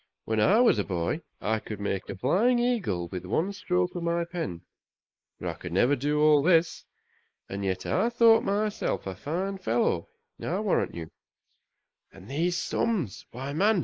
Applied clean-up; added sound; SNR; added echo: neural mask model Resemble Enhance denoiser.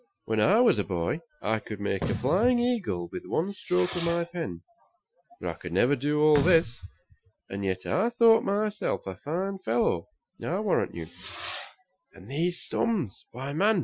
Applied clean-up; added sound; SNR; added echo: classical method Wiener filter.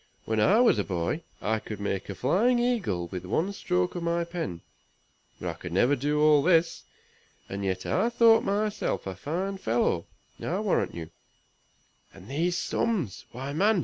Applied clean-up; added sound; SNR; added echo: none; none; none; none.